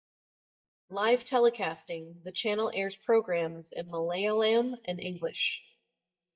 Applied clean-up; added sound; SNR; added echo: neural mask model DeepFilterNet 3.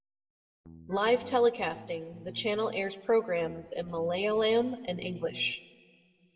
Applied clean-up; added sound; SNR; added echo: none; Guitar; 19 dB; reverberation time 1.0 s.